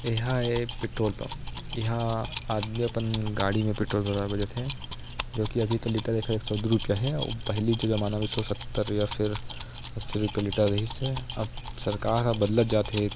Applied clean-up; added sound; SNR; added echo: none; Keys jangling; 8 dB; none.